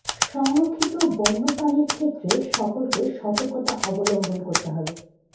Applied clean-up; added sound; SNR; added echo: none; Typewriter; 5 dB; reverberation time 0.6 s.